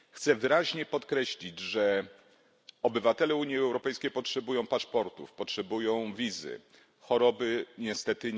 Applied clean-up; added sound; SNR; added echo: none; none; none; none.